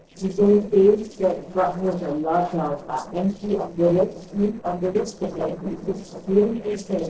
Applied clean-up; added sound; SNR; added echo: neural separator model SepFormer DNS4.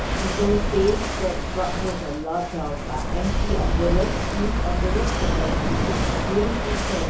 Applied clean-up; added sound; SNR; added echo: none; Walk, footsteps / Waves, surf / Wind; -3 dB; reverberation time 0.8 s.